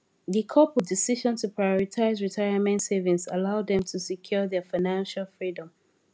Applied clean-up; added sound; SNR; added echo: none; none; none; none.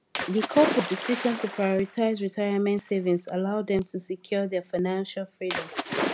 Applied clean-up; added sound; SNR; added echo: none; Splash, splatter; 8 dB; none.